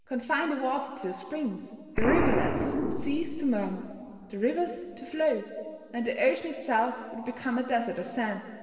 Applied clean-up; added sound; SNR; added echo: none; Explosion; 4 dB; reverberation time 2.1 s.